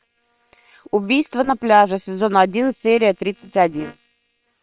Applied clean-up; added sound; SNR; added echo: neural separator model SepFormer WHAM!.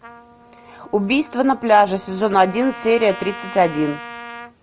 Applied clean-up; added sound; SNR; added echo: none; Trumpet; 16 dB; none.